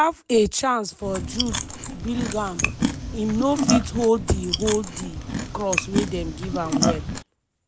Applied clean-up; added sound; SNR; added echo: none; Chewing, mastication; 2 dB; none.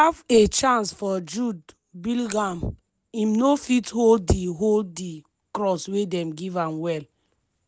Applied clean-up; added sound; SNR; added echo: none; none; none; none.